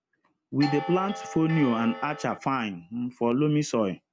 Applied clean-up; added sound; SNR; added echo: none; Bell + Doorbell; 11 dB; none.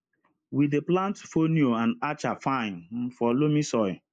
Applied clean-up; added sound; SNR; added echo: neural mask model Resemble Enhance denoiser.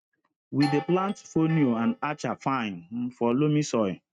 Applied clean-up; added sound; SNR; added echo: neural mask model RNNoise.